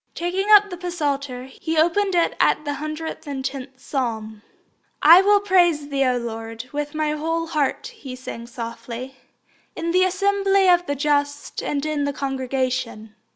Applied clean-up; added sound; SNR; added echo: none; none; none; none.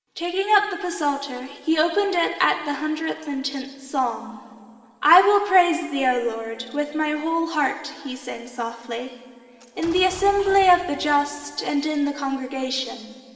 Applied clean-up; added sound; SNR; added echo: none; Explosion; 18 dB; reverberation time 2.7 s.